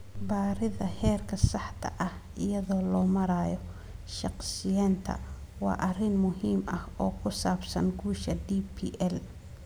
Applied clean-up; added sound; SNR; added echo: none; none; none; none.